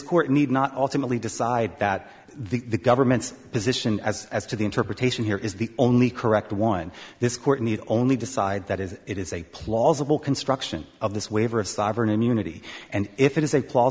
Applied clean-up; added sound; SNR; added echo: none; none; none; none.